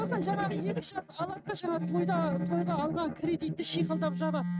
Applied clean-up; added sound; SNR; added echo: neural mask model RNNoise.